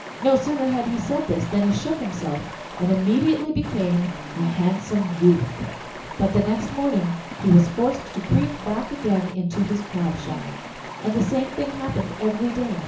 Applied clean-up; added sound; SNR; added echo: none; Stream; 13 dB; reverberation time 0.7 s.